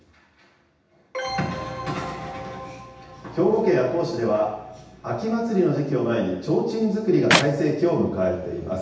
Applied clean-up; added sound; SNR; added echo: none; Clapping; 1 dB; reverberation time 0.9 s.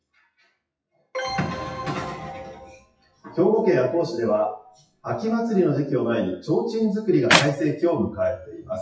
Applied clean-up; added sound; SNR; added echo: classical method WPE with log-MMSE.